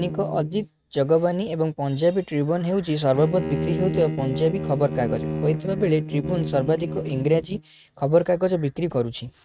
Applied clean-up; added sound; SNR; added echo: neural mask model RNNoise.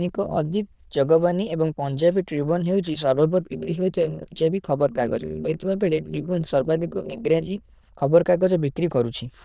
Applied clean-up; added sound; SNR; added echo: neural diffusion model UNIVERSE++.